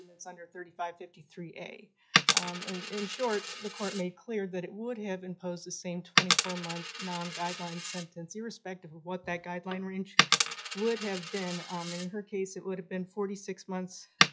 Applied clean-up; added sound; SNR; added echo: classical method log-MMSE.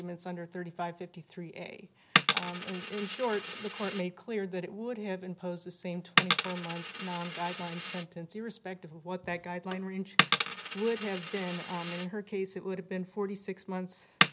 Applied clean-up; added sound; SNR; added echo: none; Coin (dropping); -3 dB; none.